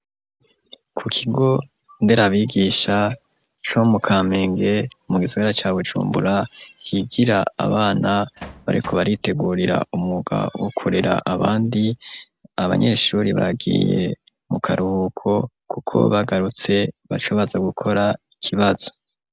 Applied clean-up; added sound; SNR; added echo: none; Bass drum; 18 dB; none.